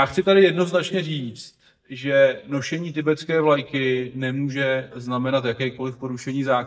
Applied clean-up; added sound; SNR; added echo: neural mask model DeepFilterNet 3.